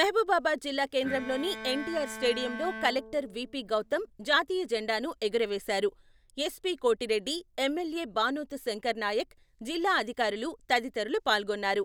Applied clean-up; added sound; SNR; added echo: none; Bowed string instrument; 12 dB; none.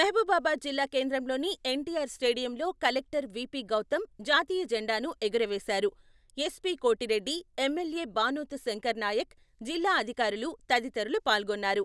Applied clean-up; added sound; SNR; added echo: none; none; none; none.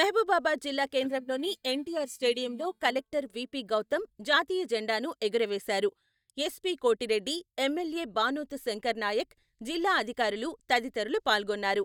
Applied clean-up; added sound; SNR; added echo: neural mask model DeepFilterNet 3.